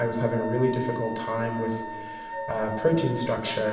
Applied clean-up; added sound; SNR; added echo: none; Wind instrument, woodwind instrument; 10 dB; reverberation time 1.1 s.